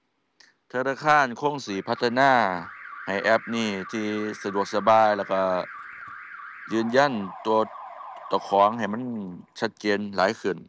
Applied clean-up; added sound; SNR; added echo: none; Alarm; 17 dB; none.